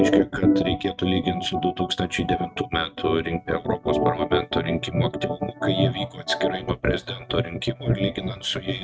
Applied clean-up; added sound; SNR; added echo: neural mask model RNNoise.